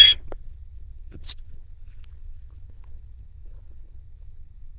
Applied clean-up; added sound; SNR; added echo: neural diffusion model UNIVERSE++.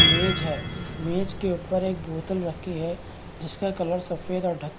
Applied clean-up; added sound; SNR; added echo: none; Piano; 0 dB; none.